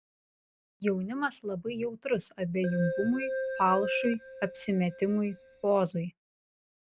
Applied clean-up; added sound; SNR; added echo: none; Keyboard (musical); 7 dB; none.